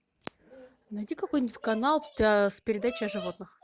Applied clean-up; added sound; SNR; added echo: none; none; none; none.